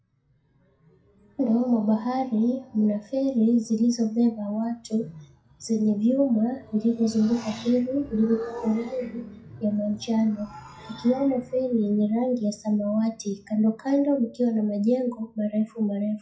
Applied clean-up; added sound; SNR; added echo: classical method WPE with log-MMSE.